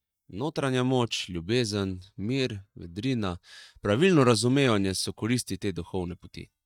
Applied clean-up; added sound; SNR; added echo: neural mask model DeepFilterNet 3.